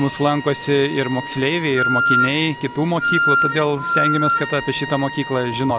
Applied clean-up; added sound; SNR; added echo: none; Wind instrument, woodwind instrument; 2 dB; none.